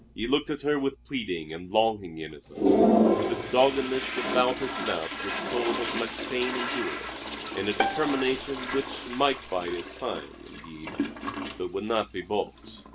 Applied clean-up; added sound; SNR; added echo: none; Toilet flush + Bowed string instrument; 1 dB; none.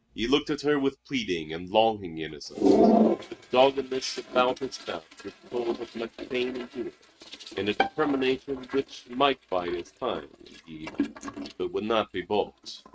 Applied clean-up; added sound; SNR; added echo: neural mask model RNNoise.